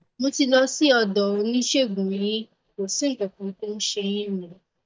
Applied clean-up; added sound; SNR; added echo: neural mask model DeepFilterNet 3.